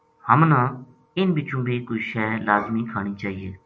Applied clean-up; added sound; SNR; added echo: none; none; none; none.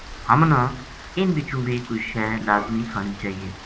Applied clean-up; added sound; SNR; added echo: none; Rain; 16 dB; none.